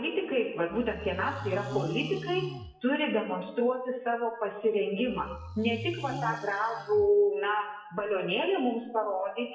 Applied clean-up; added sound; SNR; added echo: classical method WPE with log-MMSE.